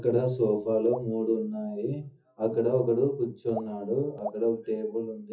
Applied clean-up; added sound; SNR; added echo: classical method WPE with log-MMSE.